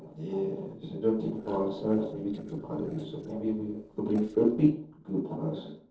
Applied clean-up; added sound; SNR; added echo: neural separator model SepFormer DNS4.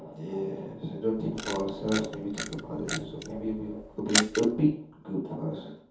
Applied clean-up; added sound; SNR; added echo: none; Camera; 4 dB; reverberation time 0.6 s.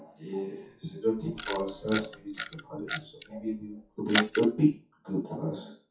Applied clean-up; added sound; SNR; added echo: classical method WPE with log-MMSE.